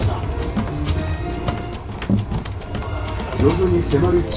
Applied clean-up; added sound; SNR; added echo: none; Run; 6 dB; reverberation time 0.3 s.